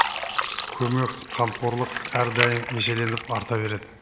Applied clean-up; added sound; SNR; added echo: none; Fill (with liquid); 4 dB; none.